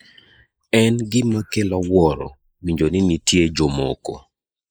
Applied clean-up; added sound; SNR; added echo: neural mask model Resemble Enhance denoiser.